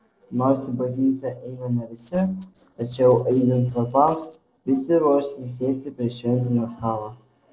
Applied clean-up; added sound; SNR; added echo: neural separator model SepFormer DNS4.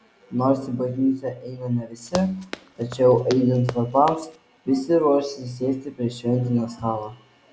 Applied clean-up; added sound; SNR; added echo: none; Run; 14 dB; none.